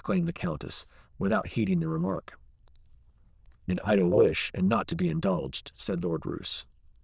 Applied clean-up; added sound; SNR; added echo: neural diffusion model UNIVERSE++.